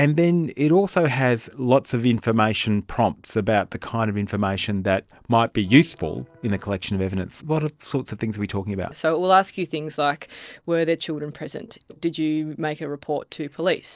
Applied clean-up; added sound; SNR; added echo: neural separator model SepFormer DNS4.